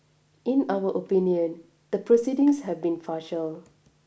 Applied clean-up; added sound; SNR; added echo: none; none; none; none.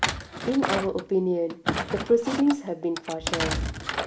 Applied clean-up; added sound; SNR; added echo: none; Thump, thud; 4 dB; none.